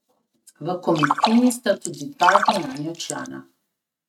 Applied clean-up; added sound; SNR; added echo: neural mask model RNNoise.